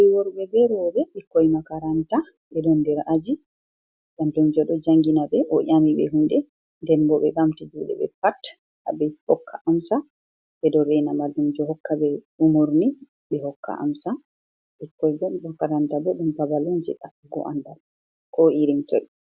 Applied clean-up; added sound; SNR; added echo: none; none; none; none.